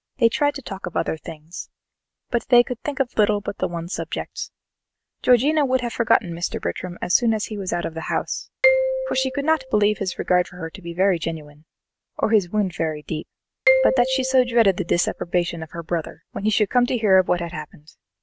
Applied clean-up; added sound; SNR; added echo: none; Marimba, xylophone; 5 dB; none.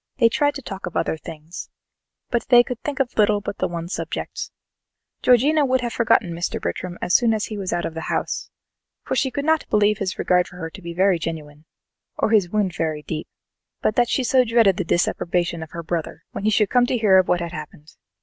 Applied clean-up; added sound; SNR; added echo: none; none; none; none.